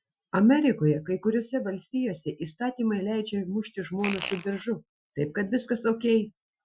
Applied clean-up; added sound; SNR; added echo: classical method Wiener filter.